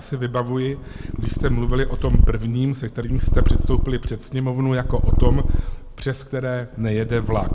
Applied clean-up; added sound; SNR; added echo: none; Purr; -4 dB; none.